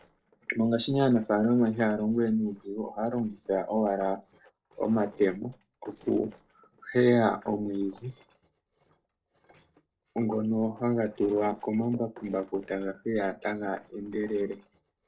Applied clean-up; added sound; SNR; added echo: neural separator model SepFormer DNS4.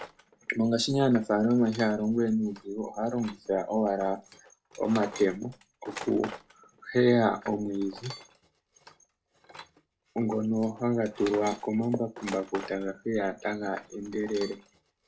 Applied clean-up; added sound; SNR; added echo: none; Tools; 18 dB; reverberation time 0.2 s.